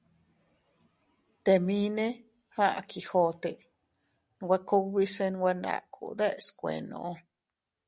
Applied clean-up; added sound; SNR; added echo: none; none; none; none.